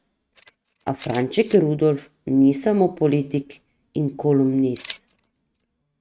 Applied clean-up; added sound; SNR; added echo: neural mask model RNNoise.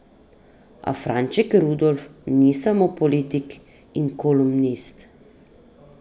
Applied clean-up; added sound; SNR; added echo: none; none; none; none.